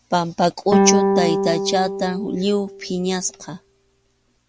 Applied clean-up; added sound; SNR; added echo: none; Guitar; 0 dB; none.